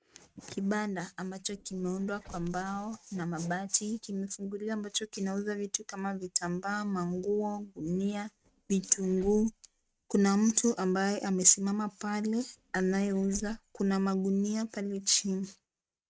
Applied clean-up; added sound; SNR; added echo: neural mask model RNNoise.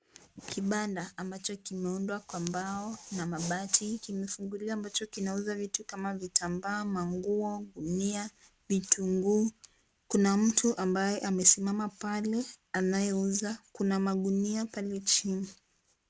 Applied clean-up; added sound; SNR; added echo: none; none; none; none.